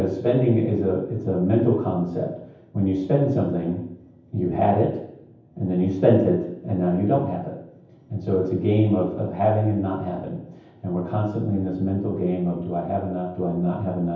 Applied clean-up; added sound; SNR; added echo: none; none; none; reverberation time 0.9 s.